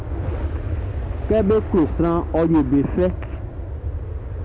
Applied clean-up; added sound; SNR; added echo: none; Aircraft; 4 dB; none.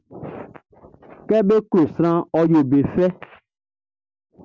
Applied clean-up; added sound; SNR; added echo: none; none; none; none.